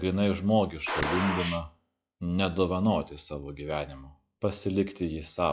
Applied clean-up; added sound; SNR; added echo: classical method log-MMSE.